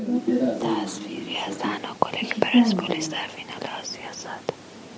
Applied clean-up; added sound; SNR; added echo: none; none; none; none.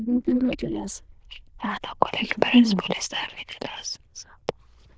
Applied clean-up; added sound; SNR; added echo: neural diffusion model UNIVERSE++.